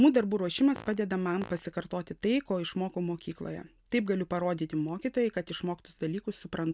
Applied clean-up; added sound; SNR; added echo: none; Fart; 16 dB; none.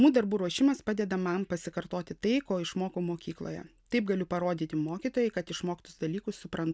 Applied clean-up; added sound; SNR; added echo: none; none; none; none.